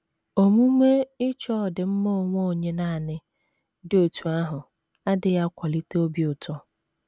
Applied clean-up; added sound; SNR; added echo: none; none; none; none.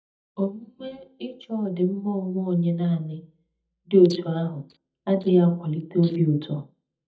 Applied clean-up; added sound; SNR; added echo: neural mask model DeepFilterNet 3.